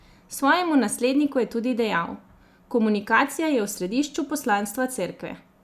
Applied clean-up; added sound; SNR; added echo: none; none; none; none.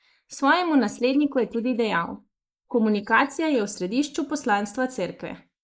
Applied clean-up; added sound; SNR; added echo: neural mask model Resemble Enhance denoiser.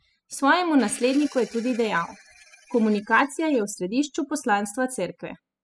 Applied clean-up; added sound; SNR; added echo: classical method spectral subtraction.